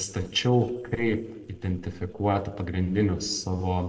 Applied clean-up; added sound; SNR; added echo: neural separator model SepFormer DNS4.